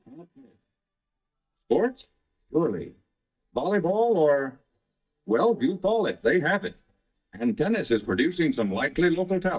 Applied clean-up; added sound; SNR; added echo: neural mask model DeepFilterNet 3.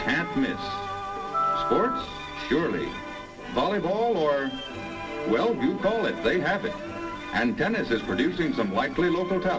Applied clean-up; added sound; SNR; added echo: none; Wind instrument, woodwind instrument; 5 dB; reverberation time 1.7 s.